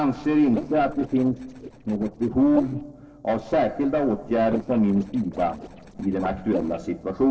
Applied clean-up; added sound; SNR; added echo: neural separator model SepFormer DNS4.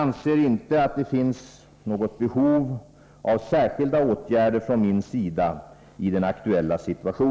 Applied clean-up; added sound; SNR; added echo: none; none; none; none.